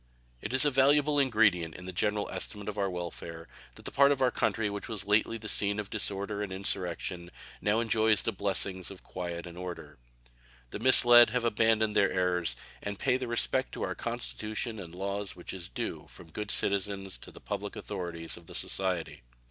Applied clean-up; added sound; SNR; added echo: none; none; none; none.